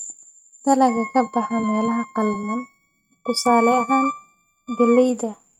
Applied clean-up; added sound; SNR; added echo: neural mask model RNNoise.